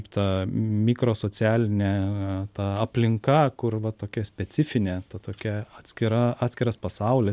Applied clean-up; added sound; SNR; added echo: none; none; none; none.